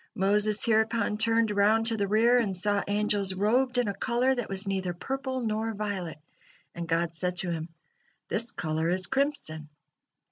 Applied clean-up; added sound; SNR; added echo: none; none; none; none.